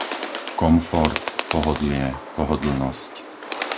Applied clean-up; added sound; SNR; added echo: none; Bird; 6 dB; none.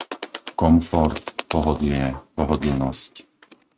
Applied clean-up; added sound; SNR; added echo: neural mask model RNNoise.